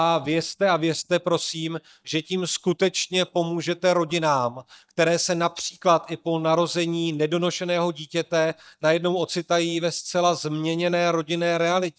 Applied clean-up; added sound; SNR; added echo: neural mask model DeepFilterNet 3.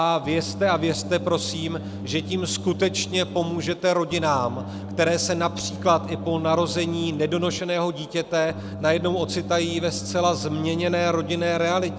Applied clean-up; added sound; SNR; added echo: none; Organ; 10 dB; none.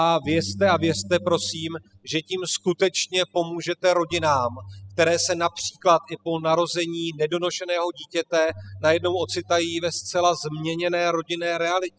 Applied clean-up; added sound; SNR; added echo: classical method spectral subtraction.